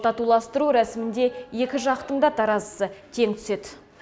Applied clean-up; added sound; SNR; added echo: none; none; none; none.